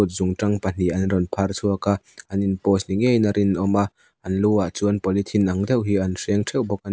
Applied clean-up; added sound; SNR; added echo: none; none; none; none.